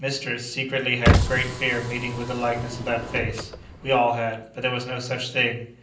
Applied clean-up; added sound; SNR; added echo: none; Car; -1 dB; reverberation time 0.6 s.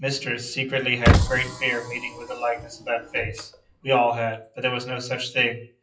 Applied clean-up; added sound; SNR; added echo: classical method WPE with log-MMSE.